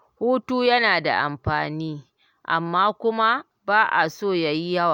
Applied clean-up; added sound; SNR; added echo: none; none; none; none.